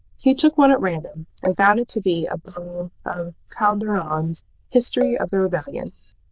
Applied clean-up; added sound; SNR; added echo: neural diffusion model UNIVERSE++.